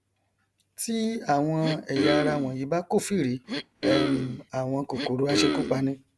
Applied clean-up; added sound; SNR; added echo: none; Cough; 1 dB; none.